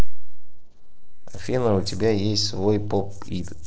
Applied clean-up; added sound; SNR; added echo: neural separator model SepFormer DNS4.